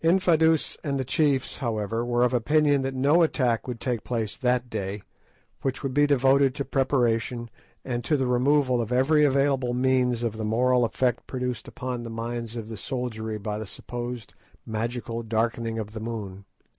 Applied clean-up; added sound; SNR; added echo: none; none; none; none.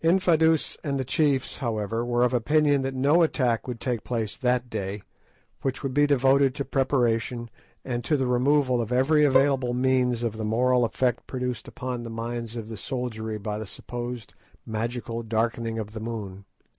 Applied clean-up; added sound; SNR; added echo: none; Bowed string instrument; 8 dB; none.